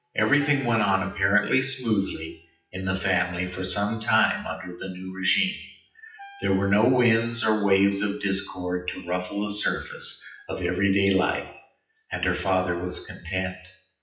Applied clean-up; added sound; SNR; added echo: classical method WPE with log-MMSE.